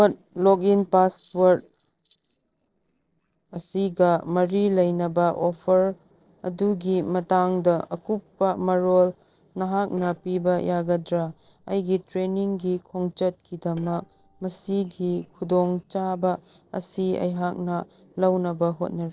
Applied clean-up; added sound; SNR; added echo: neural separator model SepFormer DNS4.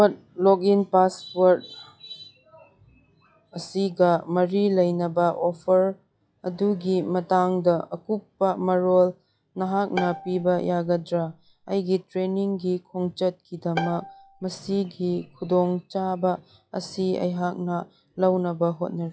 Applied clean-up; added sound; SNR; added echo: classical method log-MMSE.